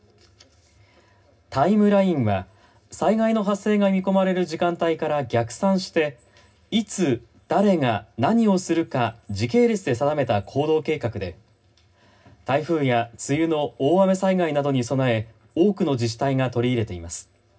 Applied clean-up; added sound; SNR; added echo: none; none; none; reverberation time 0.4 s.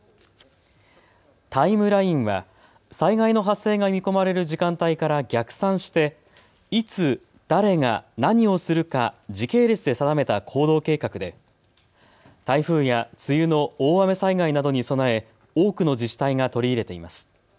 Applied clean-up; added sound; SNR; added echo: none; none; none; none.